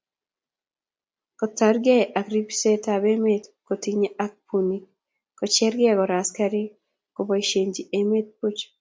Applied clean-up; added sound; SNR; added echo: none; none; none; none.